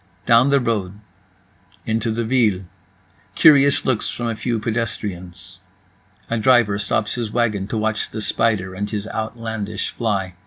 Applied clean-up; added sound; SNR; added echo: none; none; none; none.